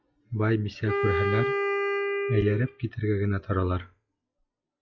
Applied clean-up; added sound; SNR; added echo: classical method log-MMSE.